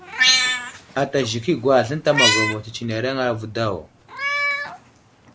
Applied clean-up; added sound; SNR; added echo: none; Meow; 0 dB; none.